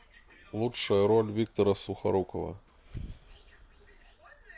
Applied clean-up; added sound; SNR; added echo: none; none; none; none.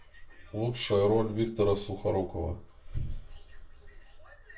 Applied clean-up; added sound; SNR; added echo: none; none; none; reverberation time 0.2 s.